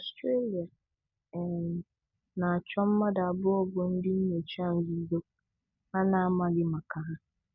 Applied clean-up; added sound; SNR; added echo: none; none; none; none.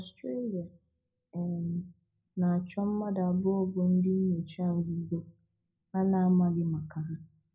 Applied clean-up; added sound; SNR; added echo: none; none; none; reverberation time 0.4 s.